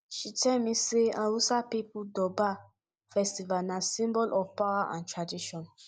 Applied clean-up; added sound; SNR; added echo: none; none; none; none.